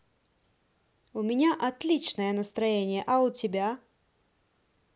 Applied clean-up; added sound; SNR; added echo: none; none; none; none.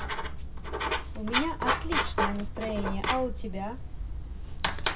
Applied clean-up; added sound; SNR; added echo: none; Writing; -5 dB; reverberation time 0.4 s.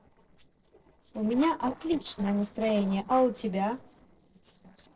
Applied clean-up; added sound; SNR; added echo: neural separator model SepFormer DNS4.